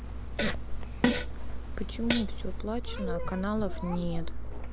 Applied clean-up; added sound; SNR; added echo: none; Engine + Fart; -4 dB; none.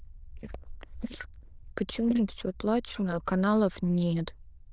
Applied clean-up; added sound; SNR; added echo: neural diffusion model UNIVERSE++.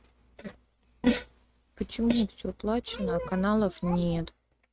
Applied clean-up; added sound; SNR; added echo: neural mask model RNNoise.